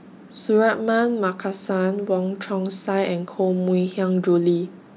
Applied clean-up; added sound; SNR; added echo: none; none; none; none.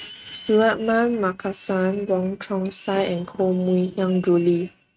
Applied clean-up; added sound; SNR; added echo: neural mask model RNNoise.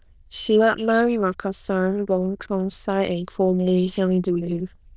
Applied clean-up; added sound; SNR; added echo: neural diffusion model UNIVERSE++.